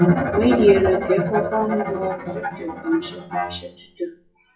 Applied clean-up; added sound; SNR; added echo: classical method WPE with log-MMSE.